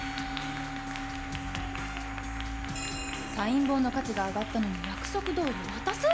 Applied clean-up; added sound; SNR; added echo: none; Applause / Clapping + Musical instrument; 6 dB; none.